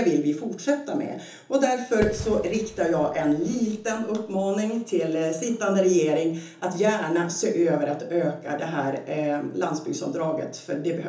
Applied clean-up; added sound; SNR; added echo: none; Fireworks; 13 dB; reverberation time 0.7 s.